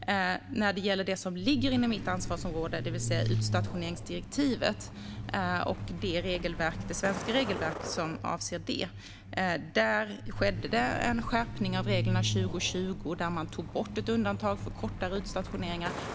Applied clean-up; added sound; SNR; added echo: none; Truck; 5 dB; none.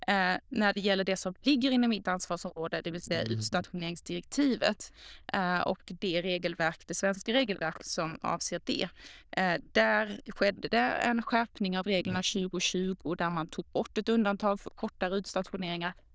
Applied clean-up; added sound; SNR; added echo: neural diffusion model UNIVERSE++.